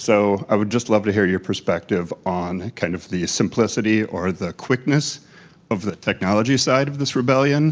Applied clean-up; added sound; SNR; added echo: none; none; none; none.